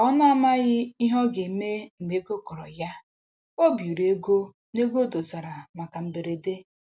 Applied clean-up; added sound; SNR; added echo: none; none; none; none.